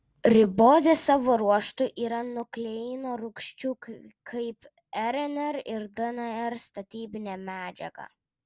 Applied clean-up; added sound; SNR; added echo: none; none; none; none.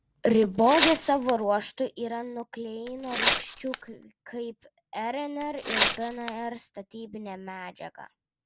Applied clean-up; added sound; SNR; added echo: none; Tearing; -3 dB; none.